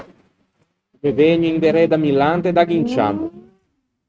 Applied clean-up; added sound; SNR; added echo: neural mask model RNNoise.